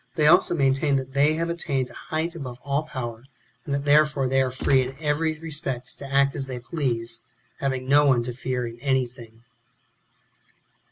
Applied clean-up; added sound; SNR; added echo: none; Gunshot, gunfire; 8 dB; none.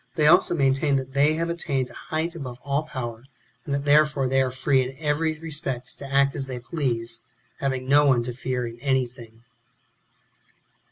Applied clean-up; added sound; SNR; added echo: none; none; none; none.